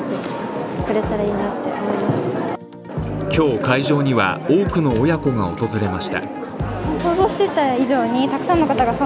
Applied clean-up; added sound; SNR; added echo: none; none; none; none.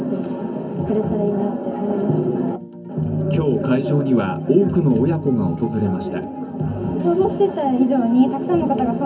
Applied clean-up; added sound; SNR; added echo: none; none; none; reverberation time 0.3 s.